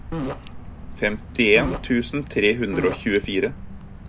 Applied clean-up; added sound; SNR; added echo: none; Drip / Water + Fart; 9 dB; none.